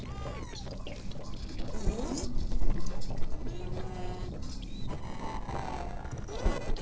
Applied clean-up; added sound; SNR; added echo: neural separator model SepFormer DNS4.